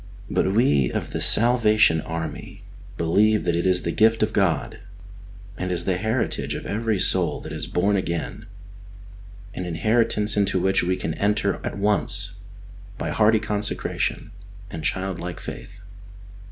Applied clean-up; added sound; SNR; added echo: none; Mechanical fan; 12 dB; none.